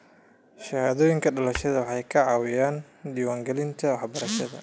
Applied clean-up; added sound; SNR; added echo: none; Tap / Hammer / Glass; 19 dB; none.